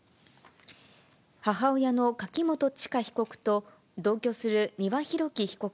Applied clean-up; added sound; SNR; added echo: none; none; none; none.